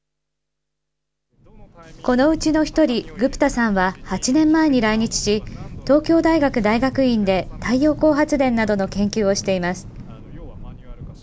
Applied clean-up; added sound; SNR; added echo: none; none; none; none.